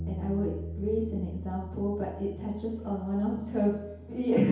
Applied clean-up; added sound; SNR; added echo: none; Bass guitar; 9 dB; reverberation time 2.2 s.